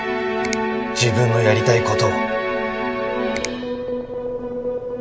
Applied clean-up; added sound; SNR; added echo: none; Finger snapping; 18 dB; none.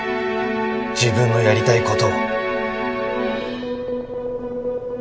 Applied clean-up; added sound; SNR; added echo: none; none; none; none.